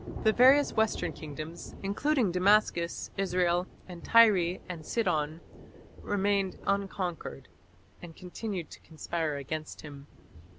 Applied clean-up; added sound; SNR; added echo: none; Thunder / Rain; 16 dB; none.